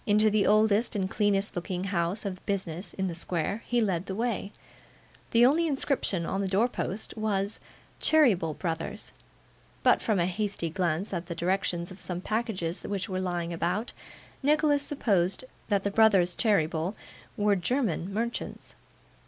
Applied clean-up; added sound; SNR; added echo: none; none; none; none.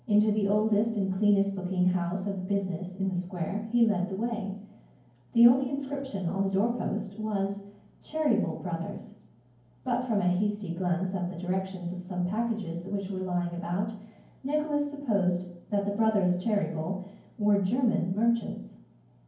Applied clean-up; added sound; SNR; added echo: none; none; none; reverberation time 0.9 s.